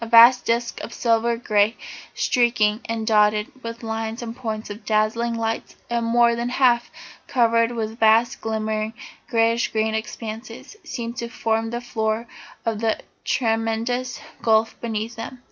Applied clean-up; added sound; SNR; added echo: none; none; none; none.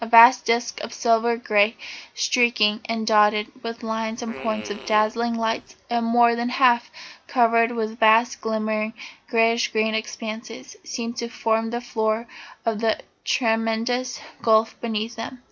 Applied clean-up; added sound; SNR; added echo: none; Fart; 17 dB; none.